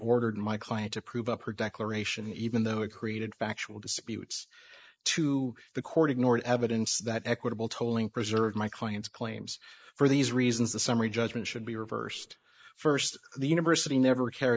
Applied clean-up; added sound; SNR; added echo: neural mask model Resemble Enhance denoiser.